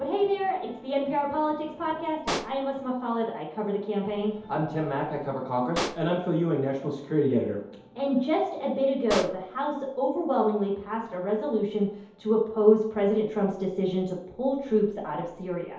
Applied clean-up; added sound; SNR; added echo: none; Explosion; 11 dB; reverberation time 0.8 s.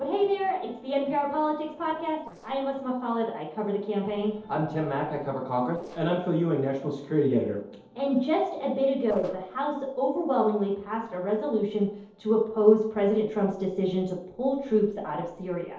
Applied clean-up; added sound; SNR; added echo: neural separator model SepFormer DNS4.